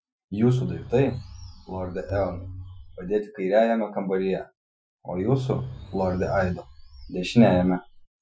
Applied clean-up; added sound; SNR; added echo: classical method Wiener filter.